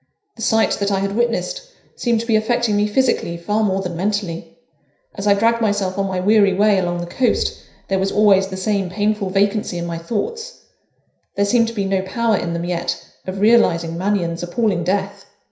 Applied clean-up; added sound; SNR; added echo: none; none; none; reverberation time 0.5 s.